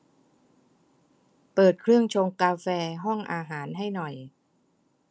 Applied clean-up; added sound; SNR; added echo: none; none; none; none.